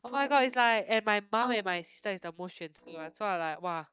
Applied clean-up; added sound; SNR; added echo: neural mask model DeepFilterNet 3.